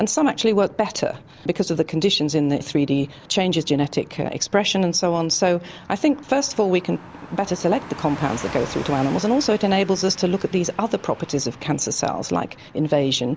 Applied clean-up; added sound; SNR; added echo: none; Car passing by / Truck; 20 dB; none.